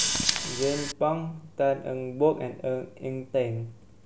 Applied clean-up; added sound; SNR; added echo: none; Scissors; 6 dB; none.